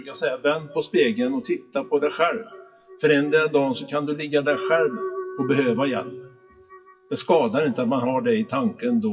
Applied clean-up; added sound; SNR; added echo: classical method WPE with log-MMSE.